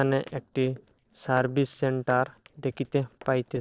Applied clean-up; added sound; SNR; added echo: neural separator model SepFormer DNS4.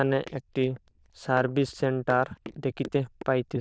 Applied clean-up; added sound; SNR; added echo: neural diffusion model UNIVERSE++.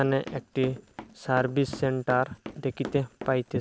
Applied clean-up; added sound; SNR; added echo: none; Run; 13 dB; none.